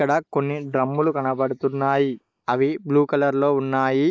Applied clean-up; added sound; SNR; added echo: neural mask model Resemble Enhance denoiser.